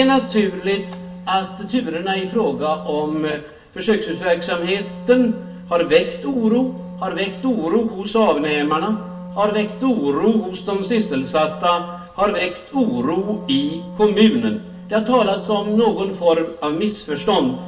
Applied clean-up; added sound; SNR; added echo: none; Wind instrument, woodwind instrument; 14 dB; reverberation time 0.2 s.